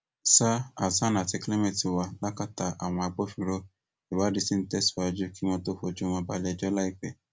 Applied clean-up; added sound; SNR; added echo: none; none; none; none.